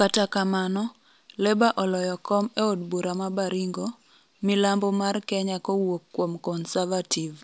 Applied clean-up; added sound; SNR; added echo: none; none; none; none.